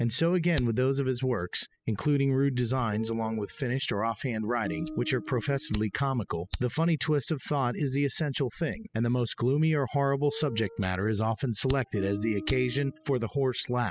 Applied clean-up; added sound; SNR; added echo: classical method spectral subtraction.